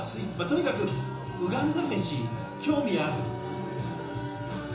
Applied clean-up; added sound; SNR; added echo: none; Wind instrument, woodwind instrument; 16 dB; reverberation time 0.6 s.